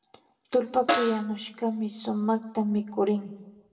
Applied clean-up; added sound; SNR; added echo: none; Snare drum; 4 dB; reverberation time 0.8 s.